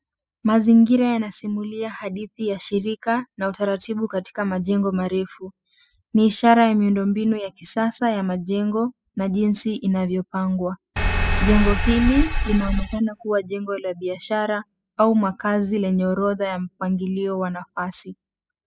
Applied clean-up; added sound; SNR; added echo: classical method spectral subtraction.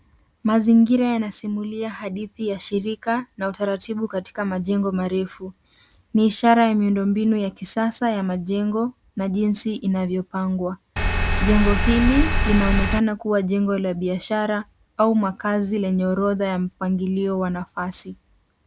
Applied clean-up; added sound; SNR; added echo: none; Engine; -3 dB; none.